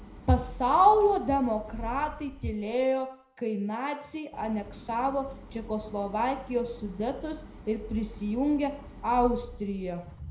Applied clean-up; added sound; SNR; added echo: none; Idling; 16 dB; reverberation time 0.4 s.